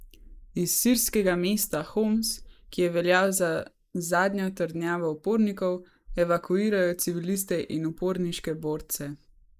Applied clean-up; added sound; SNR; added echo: neural mask model Resemble Enhance denoiser.